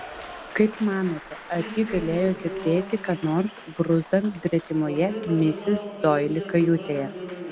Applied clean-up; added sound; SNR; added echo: none; Applause; 11 dB; none.